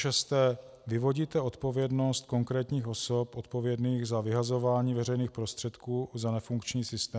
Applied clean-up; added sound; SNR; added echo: none; none; none; none.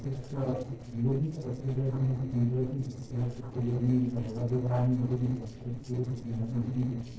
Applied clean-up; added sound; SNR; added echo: neural separator model SepFormer DNS4.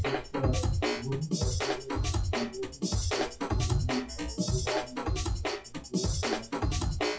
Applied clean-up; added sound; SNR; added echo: classical method WPE with log-MMSE.